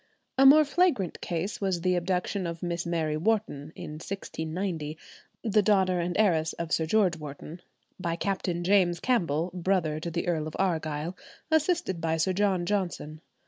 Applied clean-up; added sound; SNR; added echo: none; none; none; none.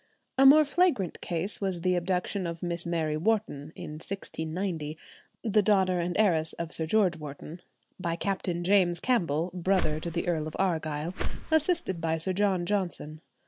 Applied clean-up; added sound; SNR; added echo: none; Whoosh, swoosh, swish; 1 dB; none.